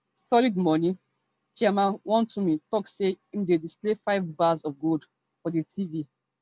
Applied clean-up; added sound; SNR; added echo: none; none; none; none.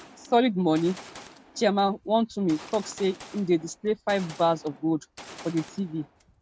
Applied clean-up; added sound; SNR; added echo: none; Gunshot, gunfire; 20 dB; none.